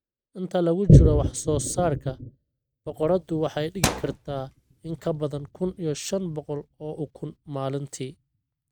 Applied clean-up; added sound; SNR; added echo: neural mask model RNNoise.